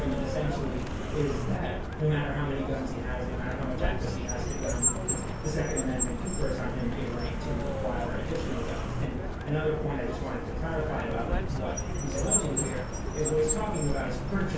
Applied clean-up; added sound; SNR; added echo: none; Car; -2 dB; reverberation time 0.2 s.